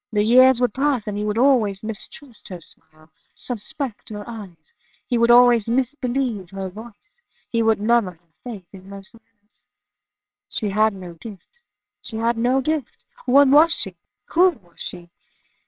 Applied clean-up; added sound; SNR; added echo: neural separator model SepFormer WHAMR!.